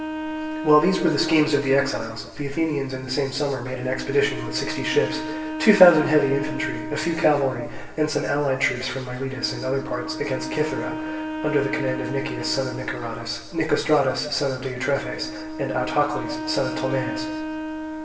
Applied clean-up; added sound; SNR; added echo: none; Wind instrument, woodwind instrument; 9 dB; reverberation time 1.0 s.